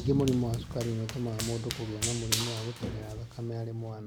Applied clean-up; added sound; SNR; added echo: none; Run; 5 dB; none.